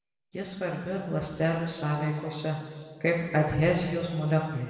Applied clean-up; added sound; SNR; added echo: none; none; none; reverberation time 1.5 s.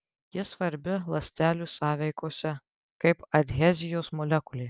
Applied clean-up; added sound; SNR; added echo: none; none; none; none.